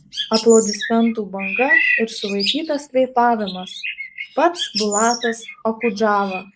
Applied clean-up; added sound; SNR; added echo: neural mask model Resemble Enhance denoiser.